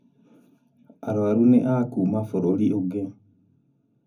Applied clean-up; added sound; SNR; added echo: none; none; none; reverberation time 0.3 s.